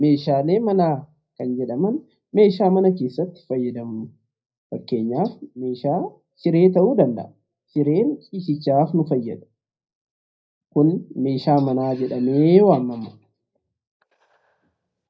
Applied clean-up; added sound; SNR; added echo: neural mask model DeepFilterNet 3.